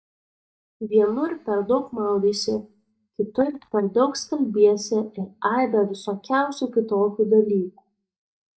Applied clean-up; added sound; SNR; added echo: neural mask model DeepFilterNet 3.